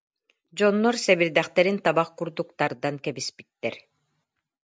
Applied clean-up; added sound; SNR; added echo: none; none; none; none.